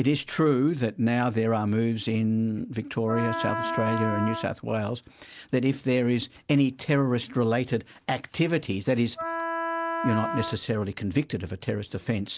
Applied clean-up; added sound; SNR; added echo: none; Wind instrument, woodwind instrument; 5 dB; none.